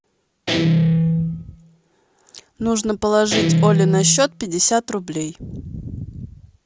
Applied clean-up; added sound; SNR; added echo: none; Guitar; -1 dB; none.